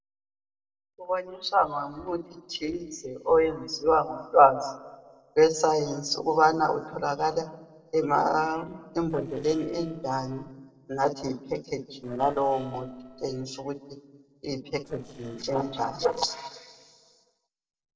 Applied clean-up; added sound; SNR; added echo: neural separator model SepFormer DNS4.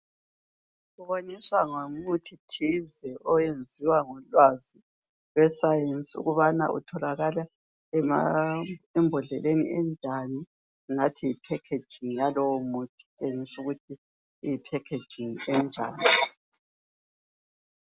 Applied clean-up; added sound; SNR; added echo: none; none; none; none.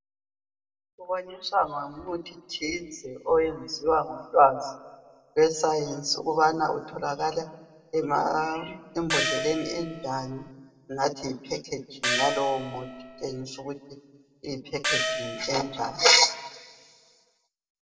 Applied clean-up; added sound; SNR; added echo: none; Gong; 3 dB; reverberation time 1.2 s.